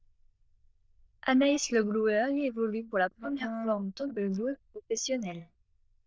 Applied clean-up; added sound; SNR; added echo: neural diffusion model UNIVERSE++.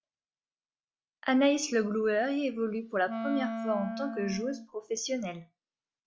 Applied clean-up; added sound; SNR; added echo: none; Wind instrument, woodwind instrument; 6 dB; none.